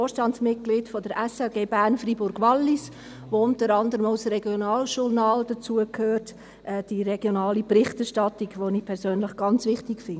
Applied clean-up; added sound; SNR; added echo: none; none; none; none.